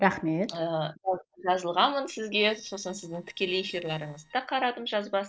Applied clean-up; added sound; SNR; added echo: neural separator model SepFormer DNS4.